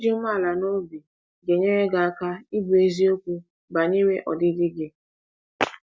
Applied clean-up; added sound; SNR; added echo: none; none; none; none.